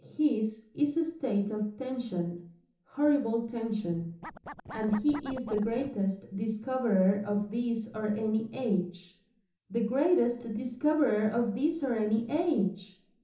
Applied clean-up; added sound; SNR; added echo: none; Scratching (performance technique); 13 dB; reverberation time 1.2 s.